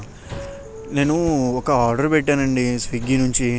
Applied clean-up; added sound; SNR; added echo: none; Subway, metro, underground; 14 dB; none.